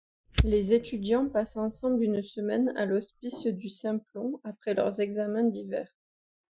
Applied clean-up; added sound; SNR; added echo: classical method Wiener filter.